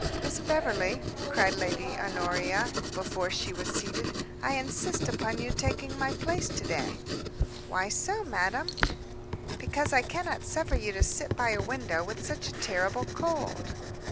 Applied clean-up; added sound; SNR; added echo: none; Writing; 2 dB; none.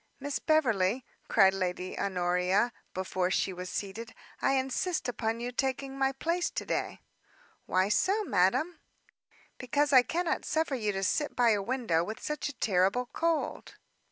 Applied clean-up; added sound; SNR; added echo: none; none; none; none.